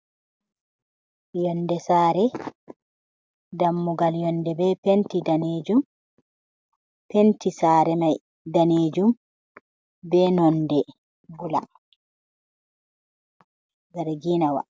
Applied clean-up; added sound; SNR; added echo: none; none; none; none.